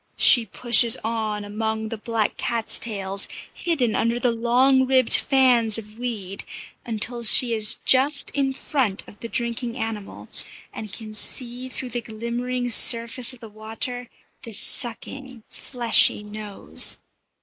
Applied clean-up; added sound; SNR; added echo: neural mask model Resemble Enhance denoiser.